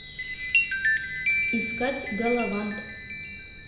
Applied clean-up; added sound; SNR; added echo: none; Chime; -4 dB; reverberation time 0.8 s.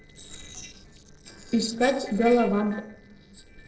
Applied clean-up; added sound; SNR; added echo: neural separator model SepFormer DNS4.